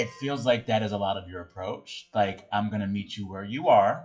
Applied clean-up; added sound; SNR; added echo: classical method WPE with log-MMSE.